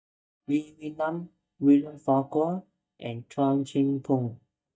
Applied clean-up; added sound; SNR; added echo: neural mask model DeepFilterNet 3.